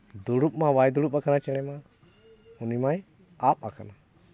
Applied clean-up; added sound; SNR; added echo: none; none; none; none.